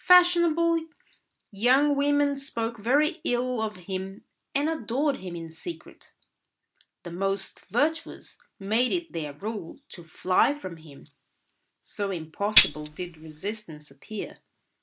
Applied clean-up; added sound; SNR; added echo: none; Tambourine; -1 dB; none.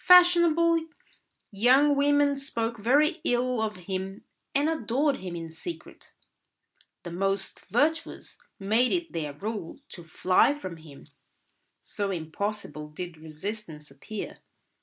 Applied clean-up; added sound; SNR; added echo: none; none; none; none.